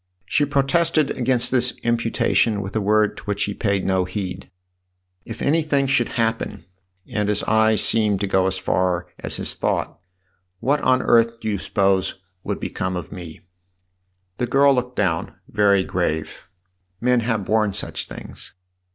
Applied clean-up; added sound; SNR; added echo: none; none; none; none.